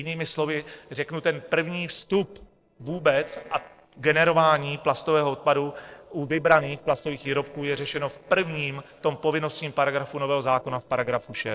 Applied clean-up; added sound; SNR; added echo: neural separator model SepFormer DNS4.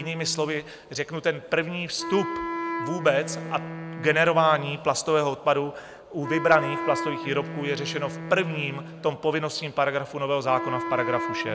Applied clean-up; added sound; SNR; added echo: none; Wind instrument, woodwind instrument; 9 dB; none.